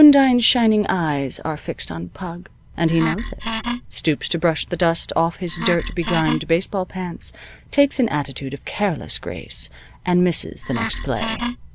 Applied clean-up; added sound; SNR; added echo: none; Wood; 6 dB; none.